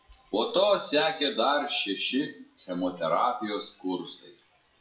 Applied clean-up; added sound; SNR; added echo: classical method WPE with log-MMSE.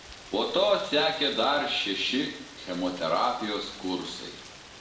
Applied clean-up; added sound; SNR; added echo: none; Rain; 17 dB; reverberation time 0.7 s.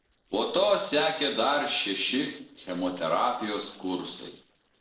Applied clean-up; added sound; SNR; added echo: neural separator model SepFormer DNS4.